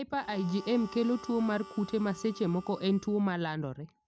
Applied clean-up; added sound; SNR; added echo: none; Harmonica; 18 dB; none.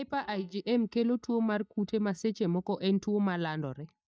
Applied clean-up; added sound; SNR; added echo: neural mask model DeepFilterNet 3.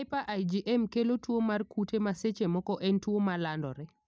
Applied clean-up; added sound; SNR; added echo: none; none; none; none.